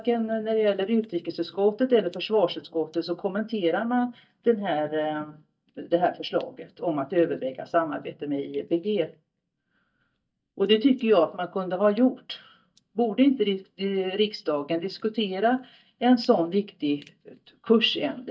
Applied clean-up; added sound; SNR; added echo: neural mask model DeepFilterNet 3.